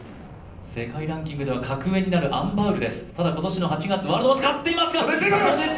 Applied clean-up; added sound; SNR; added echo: none; Explosion; 19 dB; reverberation time 0.6 s.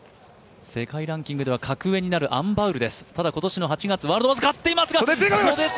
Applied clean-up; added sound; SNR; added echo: none; none; none; none.